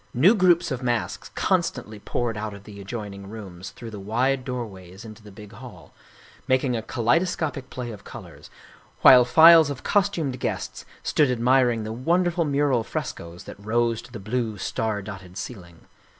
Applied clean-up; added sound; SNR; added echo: none; none; none; none.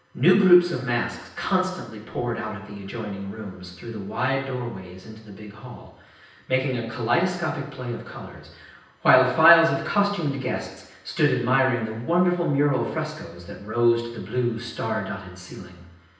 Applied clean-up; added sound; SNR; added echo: none; none; none; reverberation time 0.9 s.